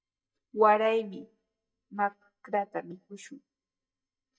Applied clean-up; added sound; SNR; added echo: neural mask model DeepFilterNet 3.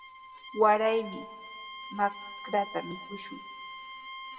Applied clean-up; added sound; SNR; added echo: none; Bowed string instrument; 12 dB; reverberation time 0.7 s.